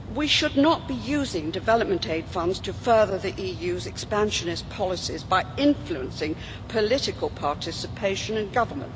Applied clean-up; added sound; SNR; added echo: none; Mechanical fan; 11 dB; none.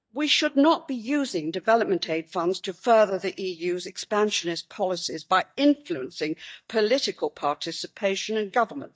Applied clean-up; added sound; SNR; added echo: neural mask model DeepFilterNet 3.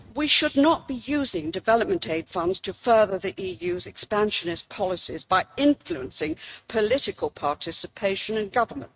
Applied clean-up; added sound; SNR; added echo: neural mask model RNNoise.